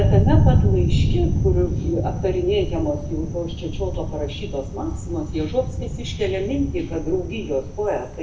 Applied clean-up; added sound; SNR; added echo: none; Thunder; -3 dB; reverberation time 0.2 s.